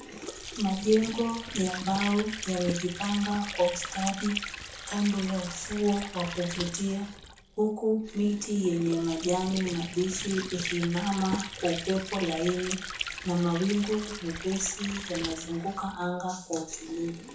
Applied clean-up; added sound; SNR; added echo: none; Sink (filling or washing) / Water; 9 dB; reverberation time 0.6 s.